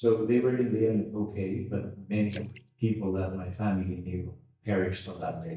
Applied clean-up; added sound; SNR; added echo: neural mask model DeepFilterNet 3.